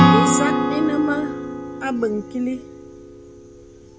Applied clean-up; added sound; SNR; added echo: none; Acoustic guitar / Strum; -4 dB; none.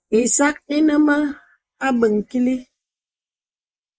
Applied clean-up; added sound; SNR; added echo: neural mask model Resemble Enhance denoiser.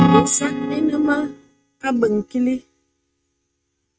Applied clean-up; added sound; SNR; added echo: neural mask model RNNoise.